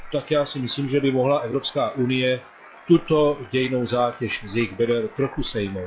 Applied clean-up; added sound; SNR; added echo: classical method log-MMSE.